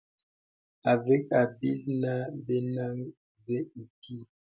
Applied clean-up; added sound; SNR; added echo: none; none; none; none.